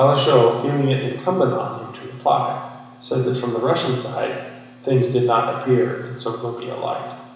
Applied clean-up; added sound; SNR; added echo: none; none; none; reverberation time 1.0 s.